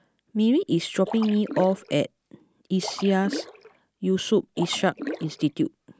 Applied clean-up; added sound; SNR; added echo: none; Splash, splatter; 11 dB; none.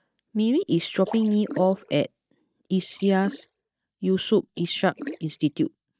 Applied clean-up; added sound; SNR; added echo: neural mask model DeepFilterNet 3.